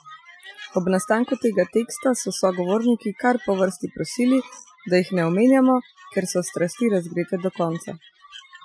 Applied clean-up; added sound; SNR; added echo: classical method Wiener filter.